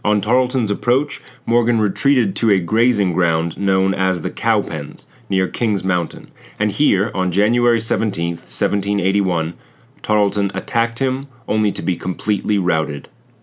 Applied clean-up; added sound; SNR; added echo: none; none; none; none.